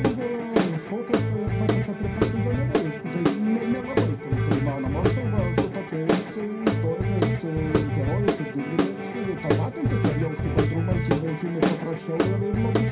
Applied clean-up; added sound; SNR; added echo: none; Guitar / Drum; -4 dB; reverberation time 0.2 s.